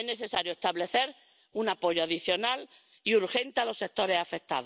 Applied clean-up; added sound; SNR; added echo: none; none; none; none.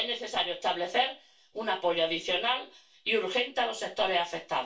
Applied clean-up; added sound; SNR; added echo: none; none; none; reverberation time 0.2 s.